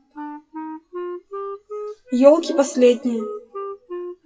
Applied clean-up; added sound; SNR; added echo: classical method WPE with log-MMSE.